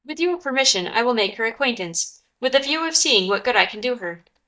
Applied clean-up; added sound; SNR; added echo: neural mask model DeepFilterNet 3.